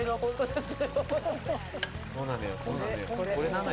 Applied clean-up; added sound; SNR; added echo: none; Stream / Liquid; 15 dB; none.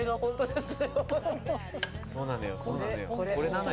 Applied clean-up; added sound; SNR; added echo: none; none; none; none.